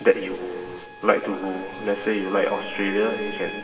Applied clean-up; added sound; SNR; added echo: none; Trumpet; 15 dB; reverberation time 2.6 s.